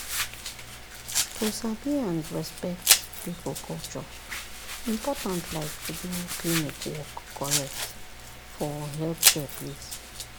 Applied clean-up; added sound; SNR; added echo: none; Domestic sounds, home sounds; -3 dB; none.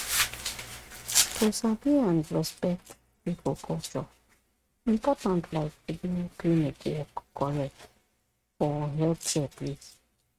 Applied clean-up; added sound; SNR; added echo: neural mask model RNNoise.